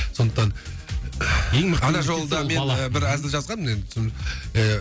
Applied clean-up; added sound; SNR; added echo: none; none; none; none.